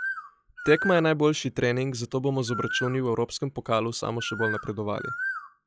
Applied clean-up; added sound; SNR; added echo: classical method log-MMSE.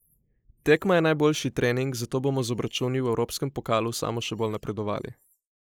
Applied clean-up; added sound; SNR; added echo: neural mask model Resemble Enhance denoiser.